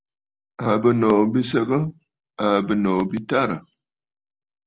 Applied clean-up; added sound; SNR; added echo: none; none; none; none.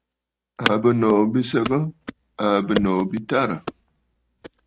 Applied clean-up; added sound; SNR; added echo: neural mask model RNNoise.